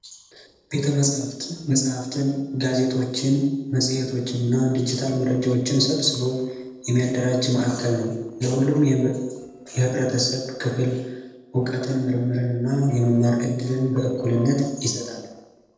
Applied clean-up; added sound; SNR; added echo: neural separator model SepFormer DNS4.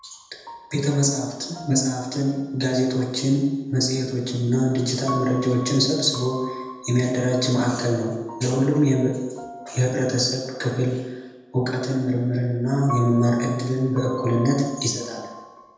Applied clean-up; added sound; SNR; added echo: none; Piano; 17 dB; reverberation time 1.0 s.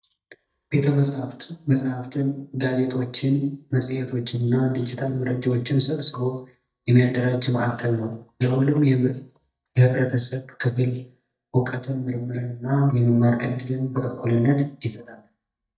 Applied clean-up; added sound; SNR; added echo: neural mask model DeepFilterNet 3.